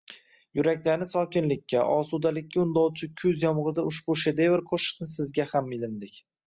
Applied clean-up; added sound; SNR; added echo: none; none; none; none.